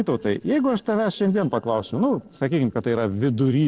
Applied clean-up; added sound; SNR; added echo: neural separator model SepFormer DNS4.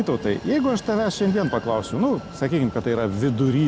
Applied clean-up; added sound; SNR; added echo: none; Train; 14 dB; none.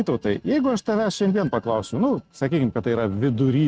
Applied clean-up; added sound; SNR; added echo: neural mask model RNNoise.